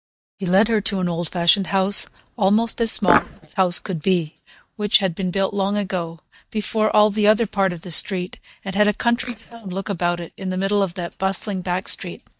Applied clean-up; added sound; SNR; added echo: neural mask model DeepFilterNet 3.